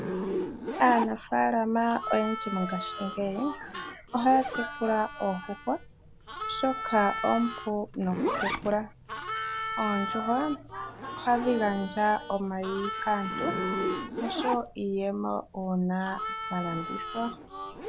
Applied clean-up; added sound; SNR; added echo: none; Harmonica + Zipper (clothing); 6 dB; none.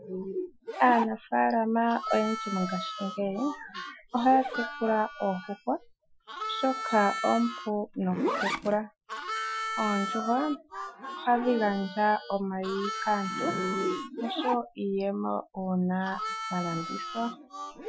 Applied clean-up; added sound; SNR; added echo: classical method Wiener filter.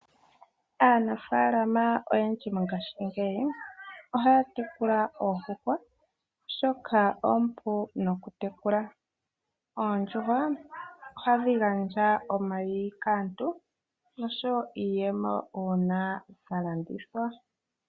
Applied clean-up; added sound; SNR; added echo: none; none; none; none.